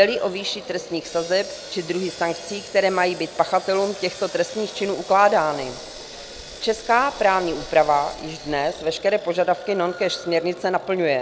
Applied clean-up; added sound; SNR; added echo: none; Sawing; 18 dB; none.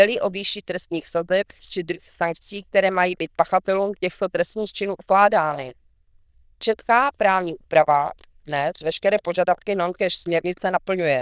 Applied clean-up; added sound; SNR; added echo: neural diffusion model UNIVERSE++.